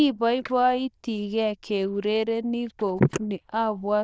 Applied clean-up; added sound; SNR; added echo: neural diffusion model UNIVERSE++.